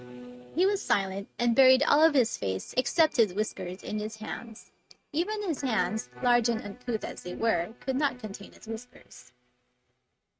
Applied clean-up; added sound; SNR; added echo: neural mask model RNNoise.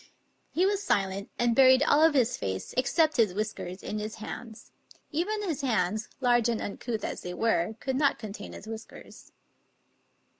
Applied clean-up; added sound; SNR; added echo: none; none; none; none.